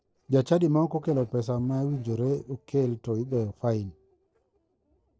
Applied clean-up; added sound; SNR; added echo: neural separator model SepFormer DNS4.